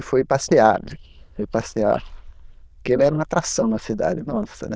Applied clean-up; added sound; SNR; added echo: neural diffusion model UNIVERSE++.